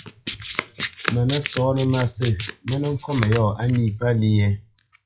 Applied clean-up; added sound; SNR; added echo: classical method log-MMSE.